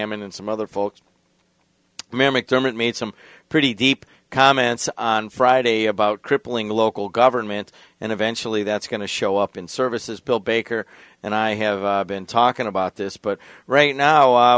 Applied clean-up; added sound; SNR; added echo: none; none; none; none.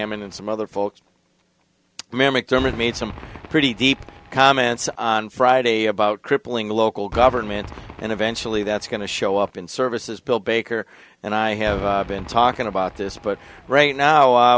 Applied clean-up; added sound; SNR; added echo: none; Cheering / Fireworks; 18 dB; none.